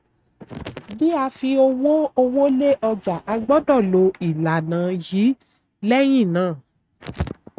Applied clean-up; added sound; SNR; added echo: neural mask model RNNoise.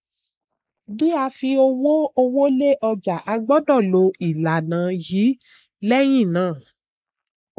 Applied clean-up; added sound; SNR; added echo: neural mask model Resemble Enhance denoiser.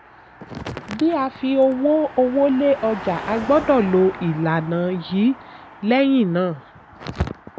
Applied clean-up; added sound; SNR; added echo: none; Car passing by; 16 dB; none.